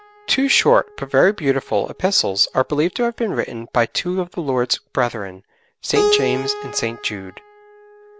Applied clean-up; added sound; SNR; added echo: none; Keyboard (musical); 9 dB; none.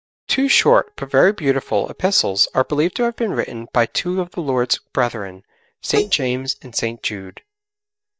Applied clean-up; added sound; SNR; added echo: neural mask model DeepFilterNet 3.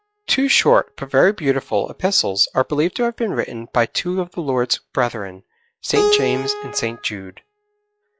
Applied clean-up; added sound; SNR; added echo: classical method log-MMSE.